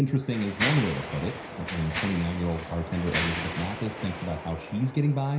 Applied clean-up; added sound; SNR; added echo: none; Mechanisms; 7 dB; reverberation time 0.5 s.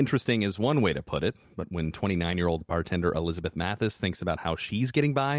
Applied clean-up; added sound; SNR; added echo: none; none; none; none.